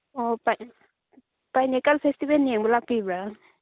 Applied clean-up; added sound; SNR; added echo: none; none; none; none.